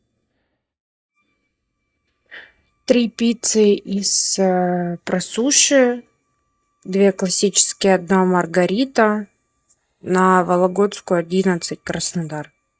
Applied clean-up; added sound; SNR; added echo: neural mask model DeepFilterNet 3.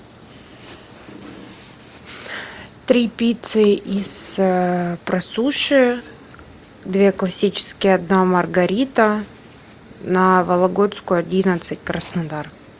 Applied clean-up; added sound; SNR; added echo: none; none; none; none.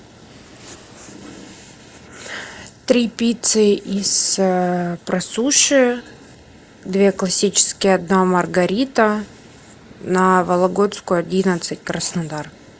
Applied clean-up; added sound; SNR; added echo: neural mask model Resemble Enhance denoiser.